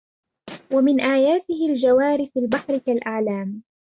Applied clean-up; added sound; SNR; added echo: neural mask model RNNoise.